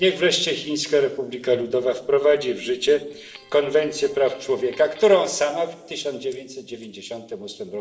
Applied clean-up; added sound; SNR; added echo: neural separator model SepFormer DNS4.